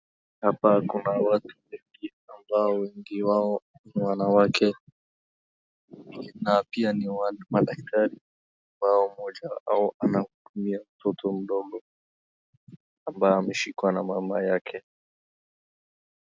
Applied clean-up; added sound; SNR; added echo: none; none; none; none.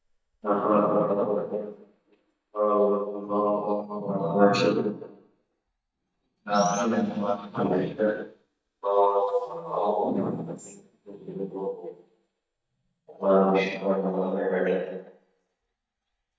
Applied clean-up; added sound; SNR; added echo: neural mask model DeepFilterNet 3.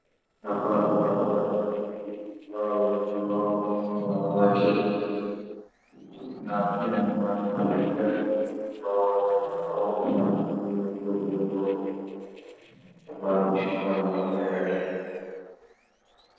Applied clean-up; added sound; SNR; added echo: neural separator model SepFormer DNS4.